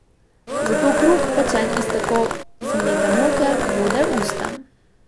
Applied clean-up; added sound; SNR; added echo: none; Cheering; -1 dB; none.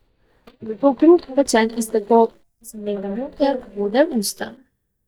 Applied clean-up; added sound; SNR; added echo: neural mask model DeepFilterNet 3.